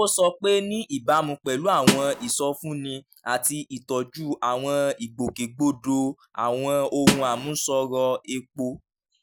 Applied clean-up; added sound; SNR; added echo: none; Snare drum; -3 dB; none.